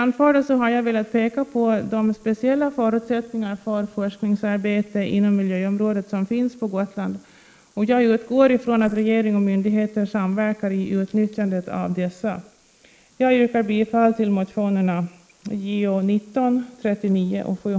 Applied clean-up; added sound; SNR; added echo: neural mask model Resemble Enhance denoiser.